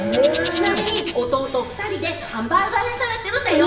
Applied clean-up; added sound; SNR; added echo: none; Bird; 14 dB; reverberation time 1.4 s.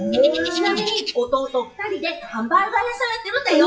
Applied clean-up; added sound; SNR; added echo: classical method WPE with log-MMSE.